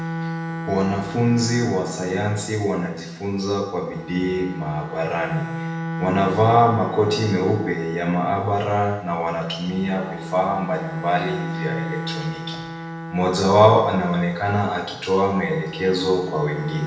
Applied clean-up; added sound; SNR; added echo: none; Bowed string instrument; 10 dB; reverberation time 0.9 s.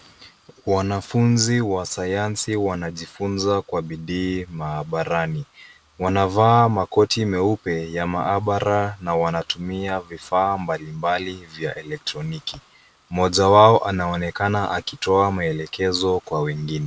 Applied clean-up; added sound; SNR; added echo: none; none; none; none.